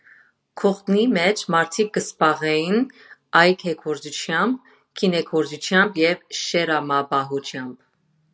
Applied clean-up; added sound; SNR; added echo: none; none; none; none.